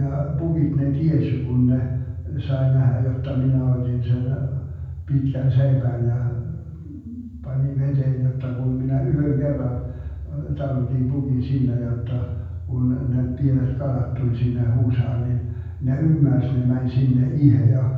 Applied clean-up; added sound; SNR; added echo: none; none; none; reverberation time 1.2 s.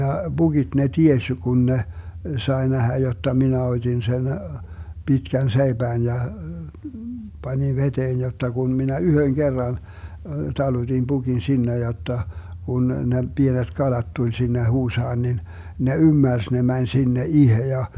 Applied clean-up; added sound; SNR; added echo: none; none; none; none.